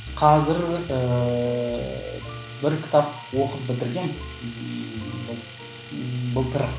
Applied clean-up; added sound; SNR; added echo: none; Domestic sounds, home sounds; 14 dB; none.